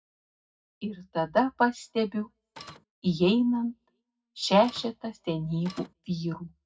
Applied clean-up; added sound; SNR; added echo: none; Printer; 17 dB; reverberation time 0.4 s.